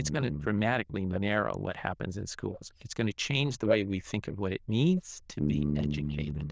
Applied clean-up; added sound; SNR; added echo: neural diffusion model UNIVERSE++.